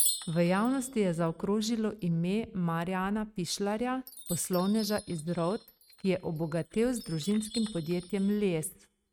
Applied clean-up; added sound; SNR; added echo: neural mask model RNNoise.